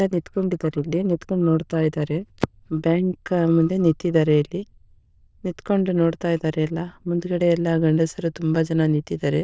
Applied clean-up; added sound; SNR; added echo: neural diffusion model UNIVERSE++.